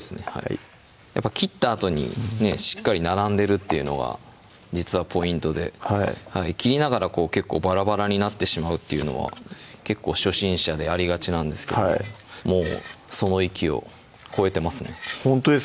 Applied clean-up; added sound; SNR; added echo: none; none; none; none.